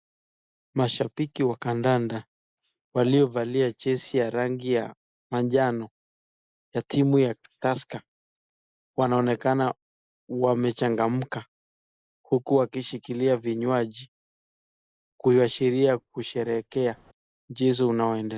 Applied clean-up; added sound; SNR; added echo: neural mask model Resemble Enhance denoiser.